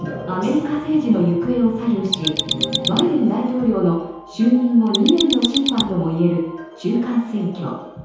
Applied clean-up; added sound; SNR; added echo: none; Mechanisms; 4 dB; reverberation time 0.9 s.